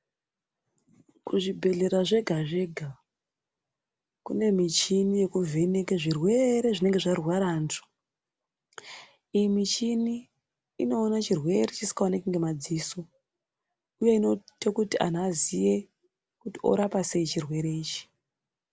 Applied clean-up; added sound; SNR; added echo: none; none; none; none.